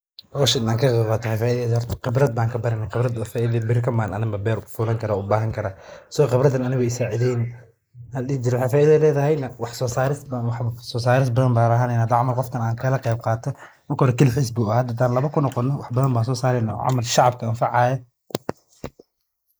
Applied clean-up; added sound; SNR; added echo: neural mask model Resemble Enhance denoiser.